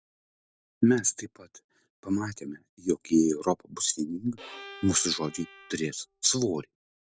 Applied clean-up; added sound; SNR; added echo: none; Bowed string instrument; 18 dB; none.